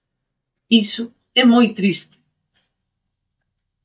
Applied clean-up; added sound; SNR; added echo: neural mask model DeepFilterNet 3.